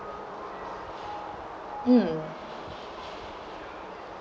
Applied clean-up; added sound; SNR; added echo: none; none; none; none.